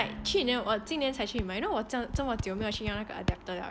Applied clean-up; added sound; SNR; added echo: none; Drum; 19 dB; none.